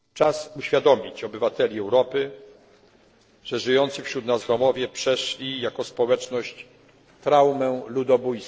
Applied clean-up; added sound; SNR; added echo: neural separator model SepFormer DNS4.